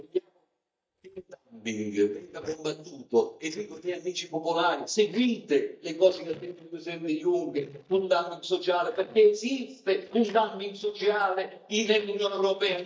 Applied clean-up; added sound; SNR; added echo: neural mask model DeepFilterNet 3.